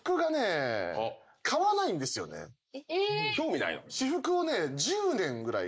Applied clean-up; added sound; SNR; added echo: neural mask model Resemble Enhance denoiser.